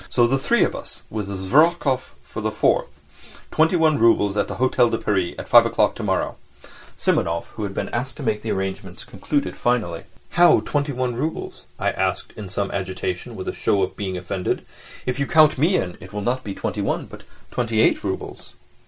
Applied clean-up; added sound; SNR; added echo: none; none; none; none.